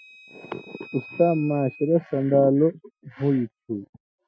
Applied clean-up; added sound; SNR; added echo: classical method Wiener filter.